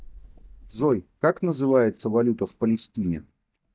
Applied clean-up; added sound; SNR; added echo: neural mask model DeepFilterNet 3.